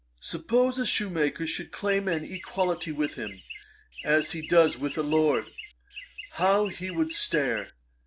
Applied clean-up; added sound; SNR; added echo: none; Chirp, tweet; 12 dB; none.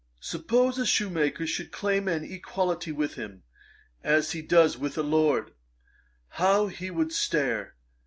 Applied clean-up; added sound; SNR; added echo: none; none; none; none.